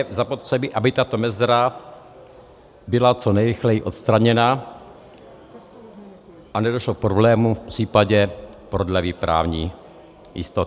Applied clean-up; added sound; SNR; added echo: none; none; none; none.